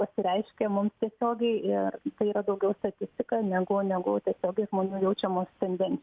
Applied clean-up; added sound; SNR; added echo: none; none; none; none.